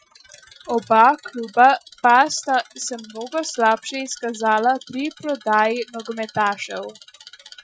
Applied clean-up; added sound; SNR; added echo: classical method Wiener filter.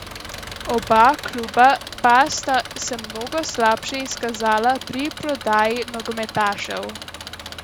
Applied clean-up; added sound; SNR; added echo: none; Engine; 13 dB; none.